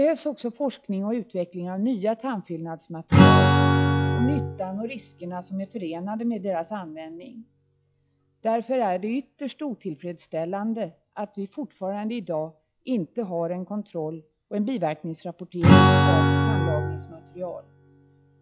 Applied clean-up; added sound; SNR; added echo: classical method log-MMSE.